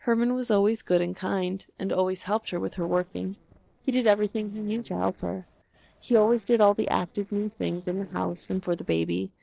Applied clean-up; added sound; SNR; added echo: neural separator model SepFormer DNS4.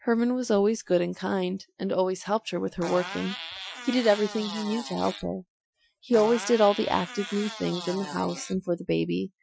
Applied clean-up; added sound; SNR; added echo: classical method Wiener filter.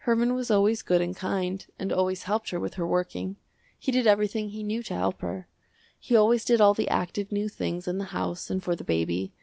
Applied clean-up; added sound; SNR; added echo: none; none; none; none.